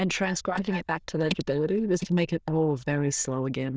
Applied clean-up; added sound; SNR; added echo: neural diffusion model UNIVERSE++.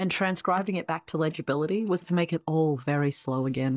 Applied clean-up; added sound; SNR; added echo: neural mask model DeepFilterNet 3.